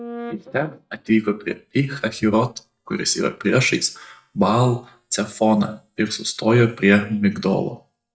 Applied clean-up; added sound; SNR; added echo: neural mask model DeepFilterNet 3.